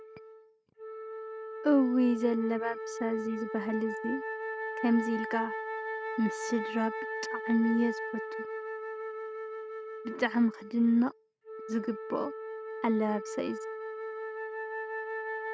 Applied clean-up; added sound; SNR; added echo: none; Wind instrument, woodwind instrument; 6 dB; none.